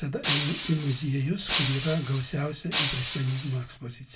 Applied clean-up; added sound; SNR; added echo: none; Shatter; -3 dB; reverberation time 0.2 s.